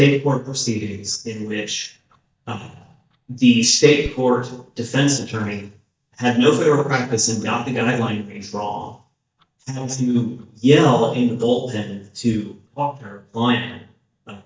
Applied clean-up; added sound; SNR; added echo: neural mask model DeepFilterNet 3.